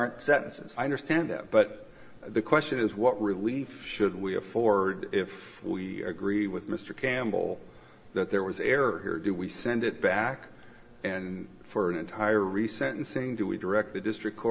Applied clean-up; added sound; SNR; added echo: none; none; none; reverberation time 2.3 s.